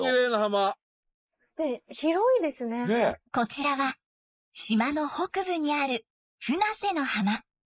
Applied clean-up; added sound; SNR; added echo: neural mask model Resemble Enhance denoiser.